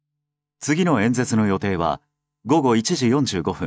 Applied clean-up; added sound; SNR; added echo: neural mask model DeepFilterNet 3.